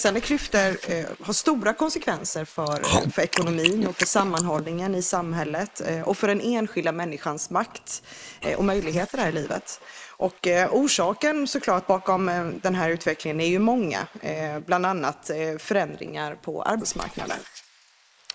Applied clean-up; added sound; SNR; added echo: neural mask model Resemble Enhance denoiser.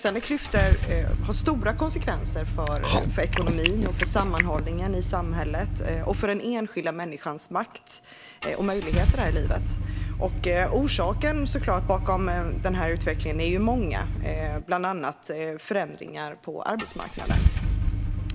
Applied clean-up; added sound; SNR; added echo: none; Chewing, mastication + Engine starting / Car; -2 dB; none.